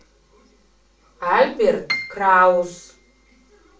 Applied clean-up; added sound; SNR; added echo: none; Piano; 11 dB; reverberation time 0.3 s.